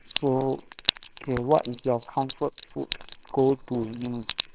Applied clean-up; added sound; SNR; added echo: neural separator model SepFormer WHAMR!.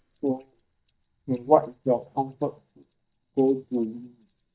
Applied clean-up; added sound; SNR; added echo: neural mask model DeepFilterNet 3.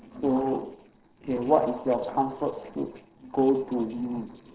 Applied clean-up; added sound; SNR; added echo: neural separator model SepFormer DNS4.